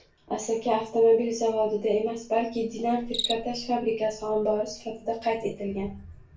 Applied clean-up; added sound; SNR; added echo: none; Cricket; 16 dB; reverberation time 0.3 s.